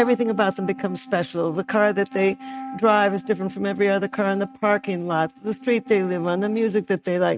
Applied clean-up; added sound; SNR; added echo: neural mask model RNNoise.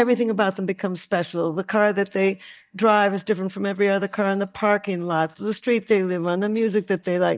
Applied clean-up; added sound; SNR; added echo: neural mask model DeepFilterNet 3.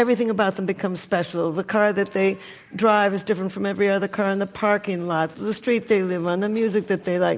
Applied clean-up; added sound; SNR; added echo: none; none; none; none.